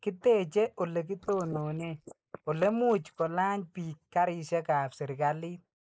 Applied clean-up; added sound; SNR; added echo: neural mask model Resemble Enhance denoiser.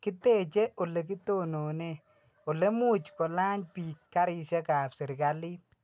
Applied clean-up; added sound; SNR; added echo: none; none; none; none.